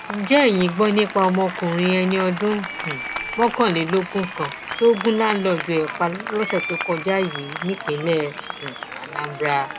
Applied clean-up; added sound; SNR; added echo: none; Applause; 9 dB; none.